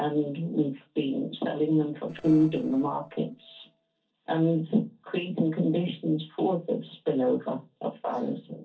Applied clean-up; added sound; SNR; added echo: neural separator model SepFormer DNS4.